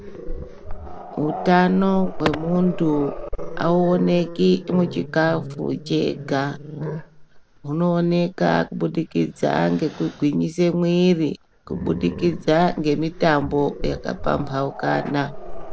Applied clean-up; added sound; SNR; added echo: none; Growling; 11 dB; none.